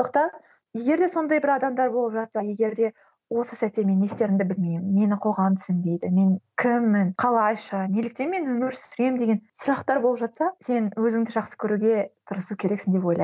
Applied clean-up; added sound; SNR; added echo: none; none; none; none.